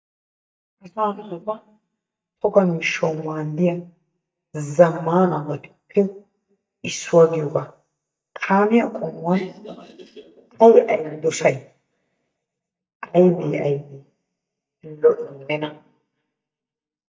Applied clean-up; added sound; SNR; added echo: neural mask model DeepFilterNet 3.